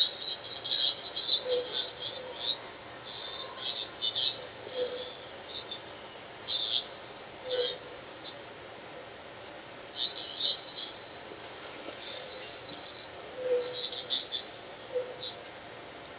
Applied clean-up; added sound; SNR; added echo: none; none; none; none.